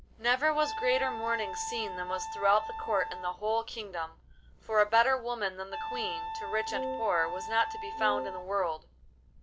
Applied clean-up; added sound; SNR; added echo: none; Wind instrument, woodwind instrument + Wind instrument, woodwind instrument; 7 dB; none.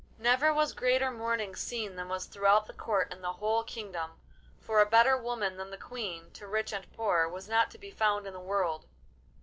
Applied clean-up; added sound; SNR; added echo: none; none; none; none.